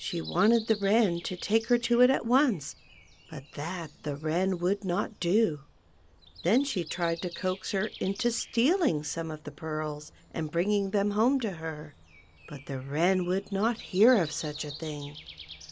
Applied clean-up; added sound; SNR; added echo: none; Breathing; 19 dB; none.